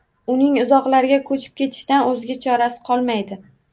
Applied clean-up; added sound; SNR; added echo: none; none; none; none.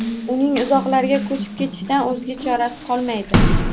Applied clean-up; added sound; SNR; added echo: none; Water tap, faucet; 1 dB; none.